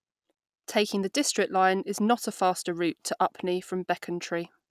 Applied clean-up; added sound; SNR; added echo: none; none; none; none.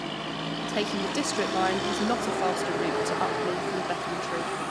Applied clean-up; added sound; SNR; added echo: none; Motor vehicle (road); -3 dB; none.